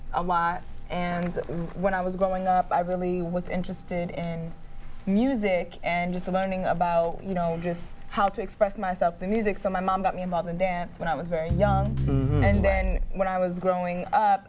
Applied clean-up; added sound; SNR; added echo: none; Crackle; 6 dB; none.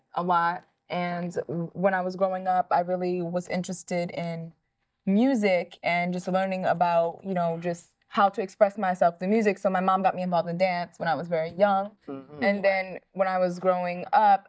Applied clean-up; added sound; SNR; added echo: neural mask model DeepFilterNet 3.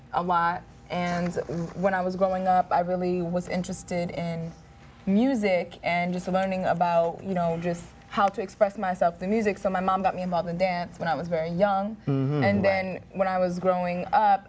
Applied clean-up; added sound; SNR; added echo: none; none; none; none.